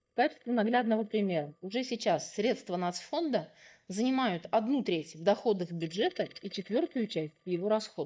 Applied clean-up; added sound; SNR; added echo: neural mask model DeepFilterNet 3.